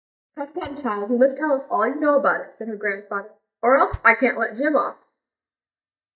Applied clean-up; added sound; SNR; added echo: neural mask model DeepFilterNet 3.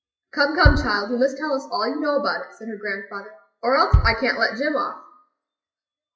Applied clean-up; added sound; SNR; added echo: classical method WPE with log-MMSE.